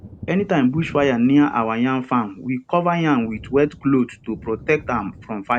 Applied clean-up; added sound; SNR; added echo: none; Thunder; 20 dB; none.